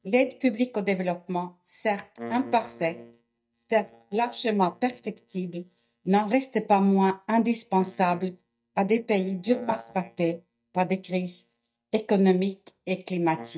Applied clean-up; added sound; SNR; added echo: neural mask model DeepFilterNet 3.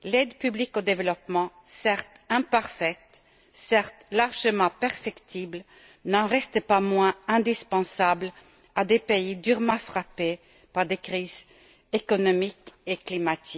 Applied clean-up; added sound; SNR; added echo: none; none; none; none.